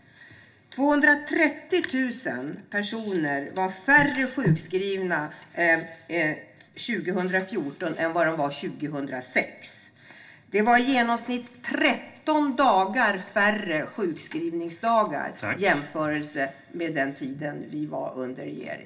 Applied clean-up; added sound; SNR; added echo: none; none; none; reverberation time 0.2 s.